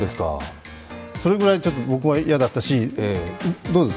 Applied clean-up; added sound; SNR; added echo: none; none; none; none.